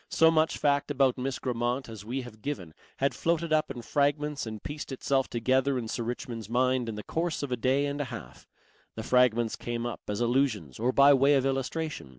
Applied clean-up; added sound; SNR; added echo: none; none; none; none.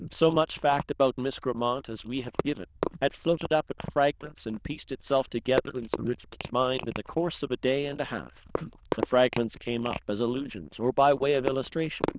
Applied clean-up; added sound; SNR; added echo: neural diffusion model UNIVERSE++.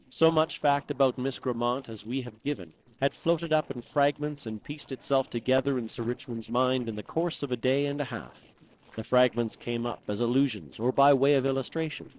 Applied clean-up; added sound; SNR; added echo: neural separator model SepFormer DNS4.